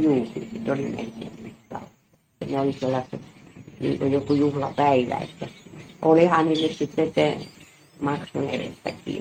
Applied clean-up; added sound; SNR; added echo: neural mask model RNNoise.